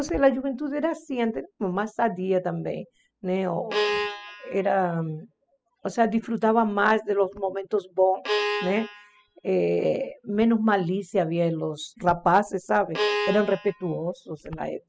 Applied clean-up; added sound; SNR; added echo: classical method spectral subtraction.